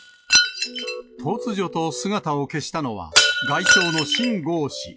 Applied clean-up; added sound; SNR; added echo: classical method log-MMSE.